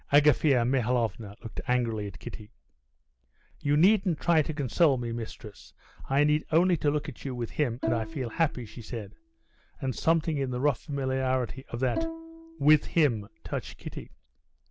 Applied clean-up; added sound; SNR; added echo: none; Bowed string instrument; 11 dB; none.